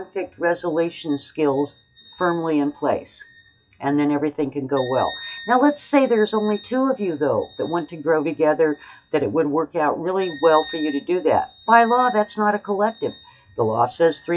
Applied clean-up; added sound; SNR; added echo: classical method WPE with log-MMSE.